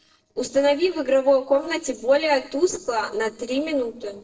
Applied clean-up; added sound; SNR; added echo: neural separator model SepFormer DNS4.